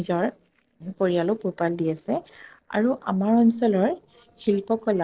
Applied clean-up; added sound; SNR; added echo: neural separator model SepFormer DNS4.